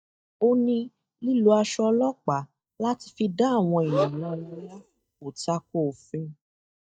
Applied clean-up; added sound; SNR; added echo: neural mask model DeepFilterNet 3.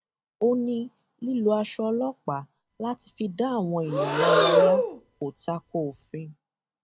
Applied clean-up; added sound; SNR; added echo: none; Breathing; -3 dB; none.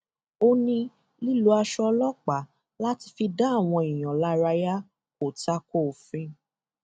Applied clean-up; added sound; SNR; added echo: none; none; none; none.